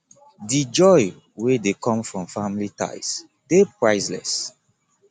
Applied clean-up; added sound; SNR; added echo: none; none; none; none.